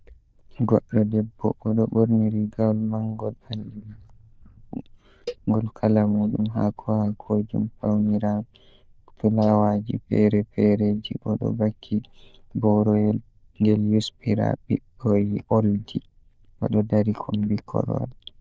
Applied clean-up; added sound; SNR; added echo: neural diffusion model UNIVERSE++.